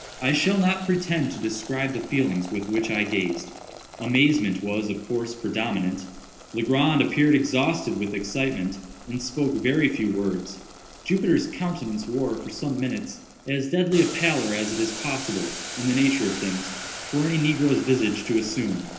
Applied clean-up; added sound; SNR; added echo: none; Boiling; 14 dB; reverberation time 0.8 s.